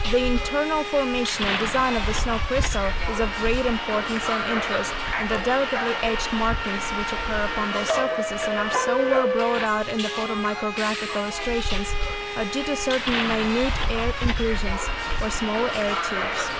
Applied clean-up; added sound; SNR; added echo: none; Subway, metro, underground; -1 dB; none.